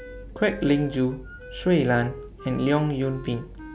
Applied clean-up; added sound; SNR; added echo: none; Wind instrument, woodwind instrument; 17 dB; none.